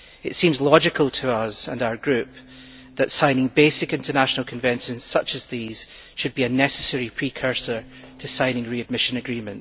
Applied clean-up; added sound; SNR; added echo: none; none; none; none.